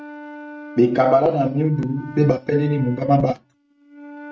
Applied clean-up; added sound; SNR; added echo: neural mask model RNNoise.